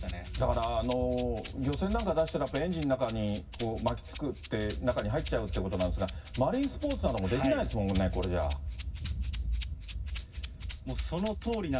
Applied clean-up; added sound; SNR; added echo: none; Rattle (instrument); 19 dB; reverberation time 0.4 s.